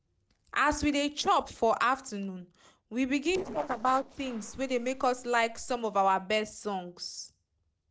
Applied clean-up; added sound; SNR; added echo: neural separator model SepFormer DNS4.